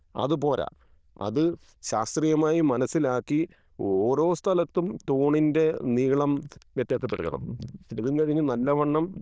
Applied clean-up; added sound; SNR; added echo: neural diffusion model UNIVERSE++.